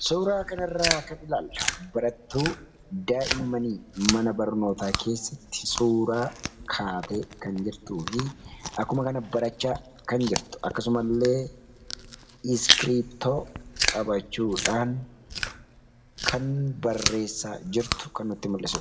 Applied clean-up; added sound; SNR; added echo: none; Chewing, mastication; 5 dB; reverberation time 2.1 s.